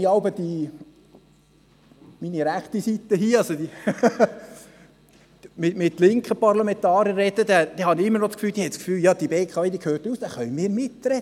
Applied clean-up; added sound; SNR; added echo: none; none; none; none.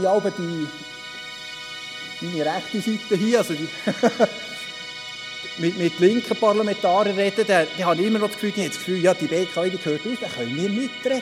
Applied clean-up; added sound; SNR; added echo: none; Musical instrument; 12 dB; none.